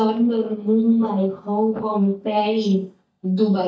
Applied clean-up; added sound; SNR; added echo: neural mask model DeepFilterNet 3.